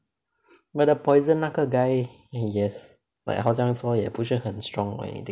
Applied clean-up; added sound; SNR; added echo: none; none; none; none.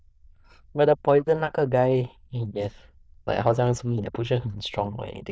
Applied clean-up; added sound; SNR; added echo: neural diffusion model UNIVERSE++.